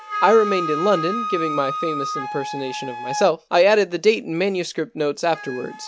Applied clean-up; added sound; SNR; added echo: none; Wind instrument, woodwind instrument; 8 dB; none.